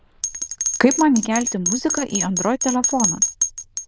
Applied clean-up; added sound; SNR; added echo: neural diffusion model UNIVERSE++.